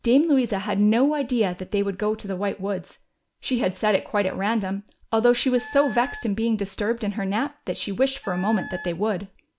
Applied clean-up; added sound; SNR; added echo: none; Wind instrument, woodwind instrument; 15 dB; none.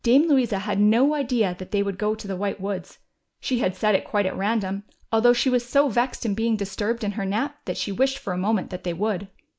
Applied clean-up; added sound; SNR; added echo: neural mask model Resemble Enhance denoiser.